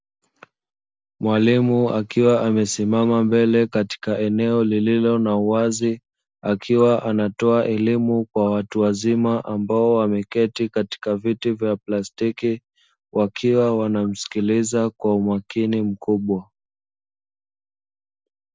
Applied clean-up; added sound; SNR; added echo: none; none; none; none.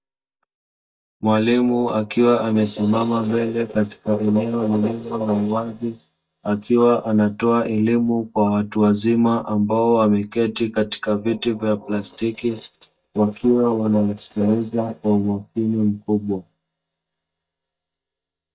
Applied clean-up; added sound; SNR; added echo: neural mask model DeepFilterNet 3.